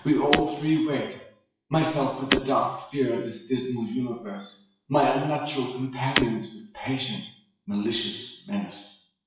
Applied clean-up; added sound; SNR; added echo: classical method WPE with log-MMSE.